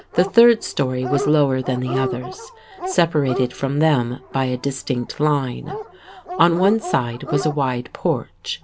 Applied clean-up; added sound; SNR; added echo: none; Dog; 11 dB; none.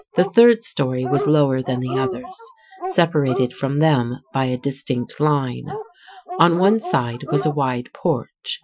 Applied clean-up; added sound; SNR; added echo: classical method Wiener filter.